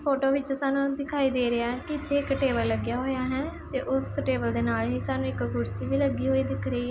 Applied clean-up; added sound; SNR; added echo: none; none; none; none.